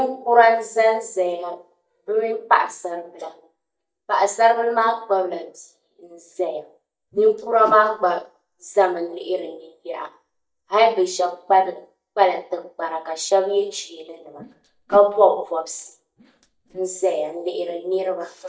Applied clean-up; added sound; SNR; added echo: neural mask model DeepFilterNet 3.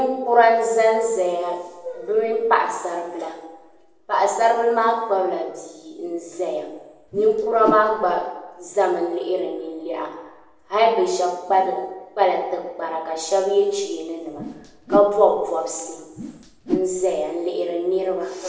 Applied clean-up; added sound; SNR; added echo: none; Whoosh, swoosh, swish; 8 dB; reverberation time 0.9 s.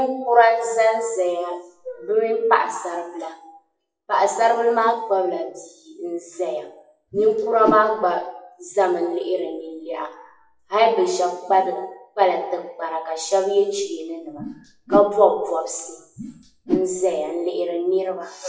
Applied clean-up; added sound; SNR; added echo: classical method WPE with log-MMSE.